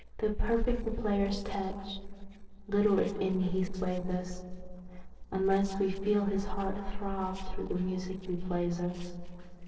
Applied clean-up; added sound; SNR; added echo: neural separator model SepFormer DNS4.